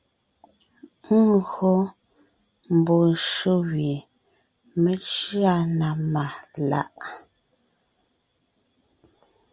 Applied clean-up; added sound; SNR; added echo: none; none; none; none.